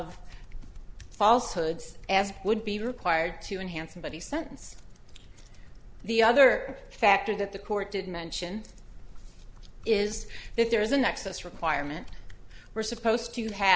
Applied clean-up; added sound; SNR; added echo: none; none; none; none.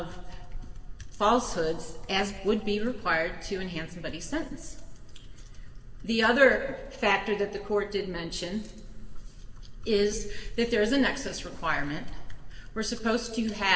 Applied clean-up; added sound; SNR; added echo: none; none; none; reverberation time 1.4 s.